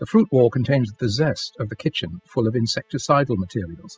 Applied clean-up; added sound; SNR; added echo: classical method spectral subtraction.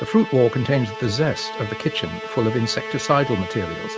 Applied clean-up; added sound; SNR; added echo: none; Musical instrument; 10 dB; none.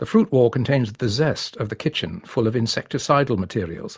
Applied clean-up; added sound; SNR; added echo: none; none; none; none.